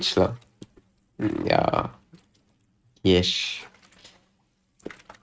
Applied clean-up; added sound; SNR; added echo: neural mask model RNNoise.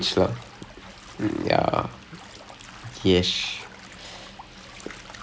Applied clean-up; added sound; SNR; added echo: none; Bathtub (filling or washing); 18 dB; none.